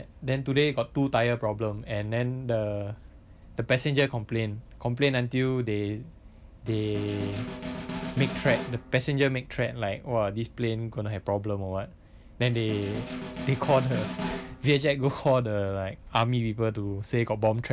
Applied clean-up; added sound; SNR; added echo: none; Snare drum; 9 dB; none.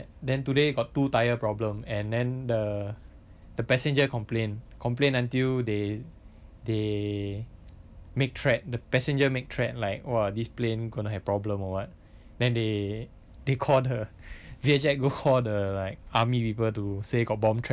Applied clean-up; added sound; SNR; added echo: none; none; none; none.